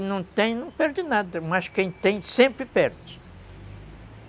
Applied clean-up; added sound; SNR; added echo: none; none; none; none.